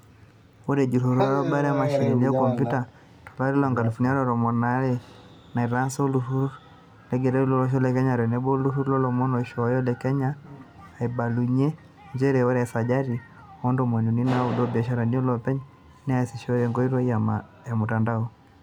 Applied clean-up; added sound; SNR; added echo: none; none; none; none.